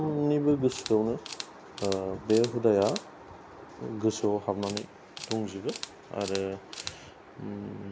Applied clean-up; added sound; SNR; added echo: none; Camera; 15 dB; none.